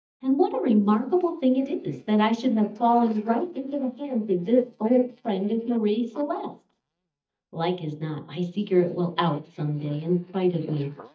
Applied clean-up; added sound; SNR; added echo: neural mask model DeepFilterNet 3.